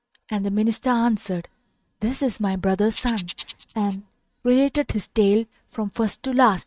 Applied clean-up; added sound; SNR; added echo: neural mask model RNNoise.